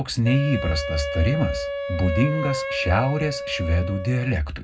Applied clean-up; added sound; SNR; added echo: none; Wind instrument, woodwind instrument; 7 dB; reverberation time 0.3 s.